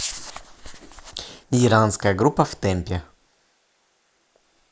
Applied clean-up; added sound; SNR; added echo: neural mask model Resemble Enhance denoiser.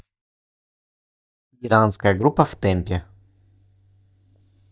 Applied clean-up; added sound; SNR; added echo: neural mask model DeepFilterNet 3.